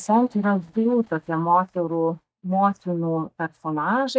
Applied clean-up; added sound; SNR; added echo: neural mask model DeepFilterNet 3.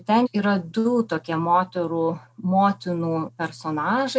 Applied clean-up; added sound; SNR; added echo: none; none; none; none.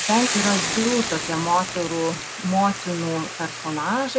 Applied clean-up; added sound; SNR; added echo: none; Boiling / Hiss; 5 dB; none.